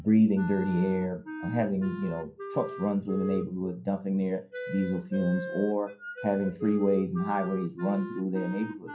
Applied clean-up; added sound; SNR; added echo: classical method WPE with log-MMSE.